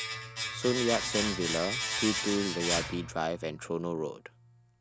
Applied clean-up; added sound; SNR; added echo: none; Domestic sounds, home sounds; 3 dB; none.